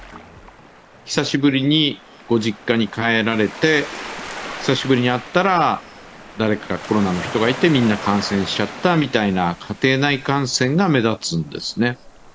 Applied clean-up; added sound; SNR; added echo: none; Waves, surf; 15 dB; none.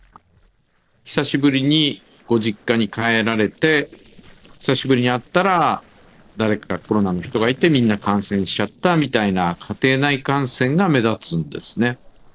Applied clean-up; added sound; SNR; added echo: neural separator model SepFormer DNS4.